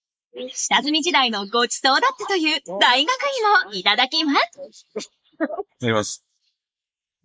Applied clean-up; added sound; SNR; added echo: neural mask model Resemble Enhance denoiser.